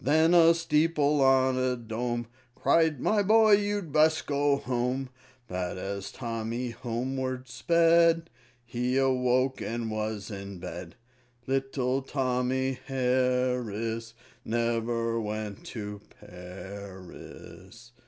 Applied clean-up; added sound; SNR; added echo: none; none; none; none.